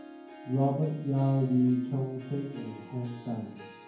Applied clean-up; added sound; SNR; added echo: none; Harp; 18 dB; reverberation time 0.9 s.